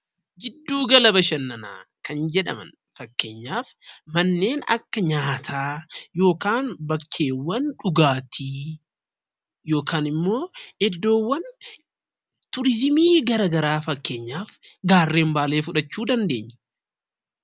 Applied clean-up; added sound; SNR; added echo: none; none; none; none.